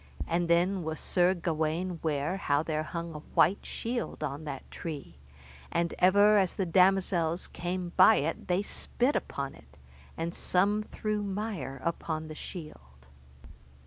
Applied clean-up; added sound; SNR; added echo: none; none; none; none.